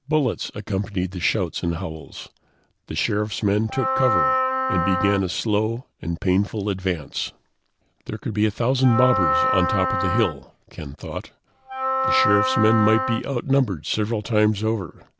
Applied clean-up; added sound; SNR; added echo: none; Wind instrument, woodwind instrument; 0 dB; none.